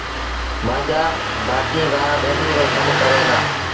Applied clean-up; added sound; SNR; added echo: none; Engine starting; -2 dB; reverberation time 0.3 s.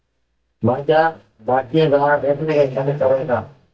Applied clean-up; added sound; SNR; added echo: neural mask model DeepFilterNet 3.